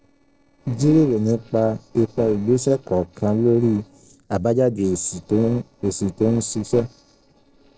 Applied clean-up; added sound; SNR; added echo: neural separator model SepFormer DNS4.